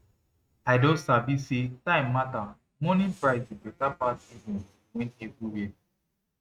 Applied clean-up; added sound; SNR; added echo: neural mask model RNNoise.